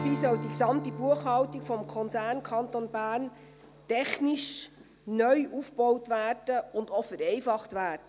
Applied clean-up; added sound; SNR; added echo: none; Strum; 14 dB; none.